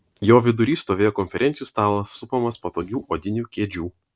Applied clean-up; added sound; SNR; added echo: none; none; none; none.